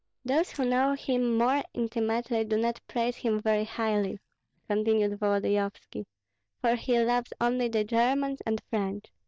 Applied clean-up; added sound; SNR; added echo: neural mask model DeepFilterNet 3.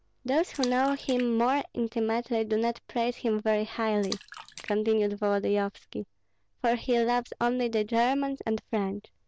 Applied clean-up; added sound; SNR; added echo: none; Splash, splatter; 18 dB; none.